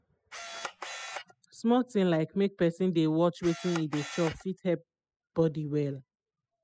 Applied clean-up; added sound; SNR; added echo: classical method spectral subtraction.